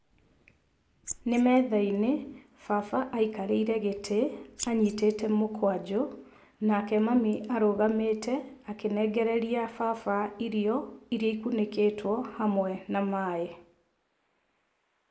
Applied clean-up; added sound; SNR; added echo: neural mask model Resemble Enhance denoiser.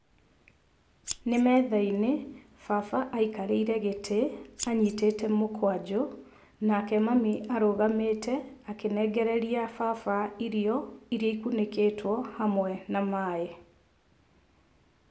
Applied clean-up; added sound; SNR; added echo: none; Scissors; 12 dB; none.